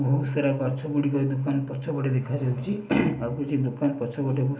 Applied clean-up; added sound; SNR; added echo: none; none; none; reverberation time 1.2 s.